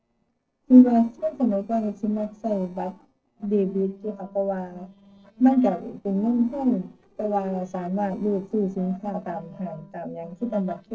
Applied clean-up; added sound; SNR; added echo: neural separator model SepFormer DNS4.